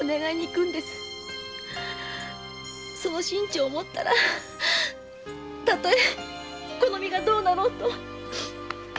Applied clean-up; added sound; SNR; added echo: none; none; none; none.